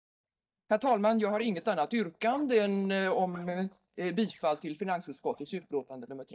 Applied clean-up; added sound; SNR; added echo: neural mask model DeepFilterNet 3.